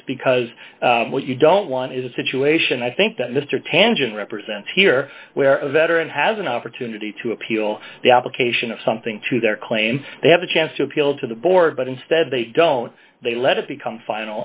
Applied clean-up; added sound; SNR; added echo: none; none; none; none.